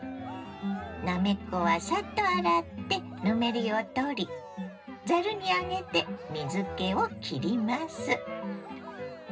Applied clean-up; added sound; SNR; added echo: none; Cheering; 17 dB; reverberation time 0.2 s.